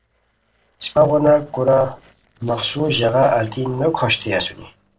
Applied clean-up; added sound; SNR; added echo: neural separator model SepFormer DNS4.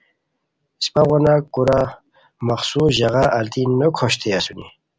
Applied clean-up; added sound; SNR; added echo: none; none; none; none.